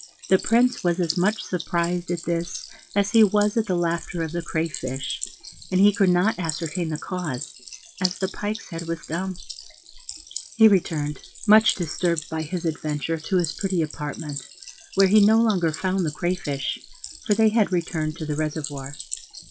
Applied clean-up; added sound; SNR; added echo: classical method log-MMSE.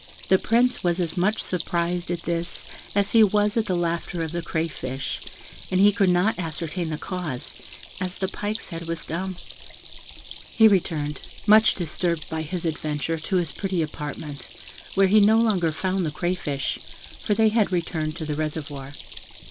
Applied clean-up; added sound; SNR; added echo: none; Stream; 7 dB; none.